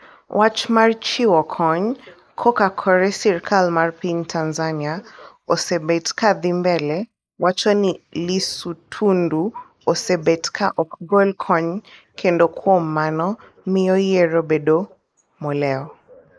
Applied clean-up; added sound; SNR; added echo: neural mask model Resemble Enhance denoiser.